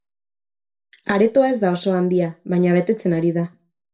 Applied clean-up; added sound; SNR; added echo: none; none; none; reverberation time 0.2 s.